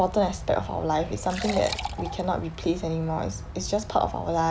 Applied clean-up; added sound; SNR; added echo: none; Liquid; 13 dB; none.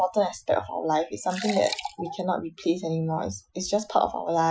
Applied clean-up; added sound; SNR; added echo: classical method Wiener filter.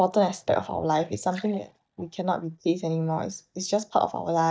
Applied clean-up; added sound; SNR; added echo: neural mask model DeepFilterNet 3.